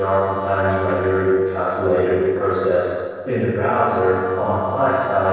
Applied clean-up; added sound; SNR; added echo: neural separator model SepFormer DNS4.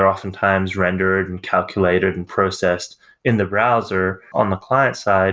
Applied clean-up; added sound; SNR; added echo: none; none; none; none.